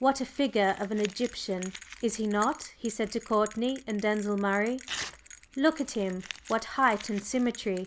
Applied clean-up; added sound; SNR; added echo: none; Bell + Crumpling, crinkling / Tearing; 16 dB; none.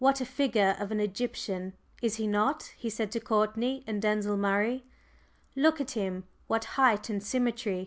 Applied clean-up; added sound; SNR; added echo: none; none; none; none.